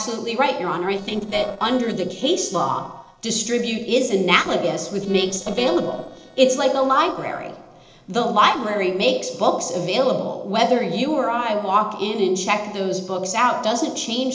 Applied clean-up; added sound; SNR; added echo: neural separator model SepFormer DNS4.